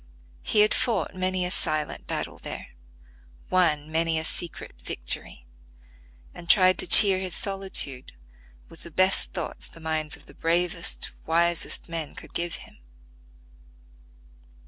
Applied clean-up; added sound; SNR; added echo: none; none; none; none.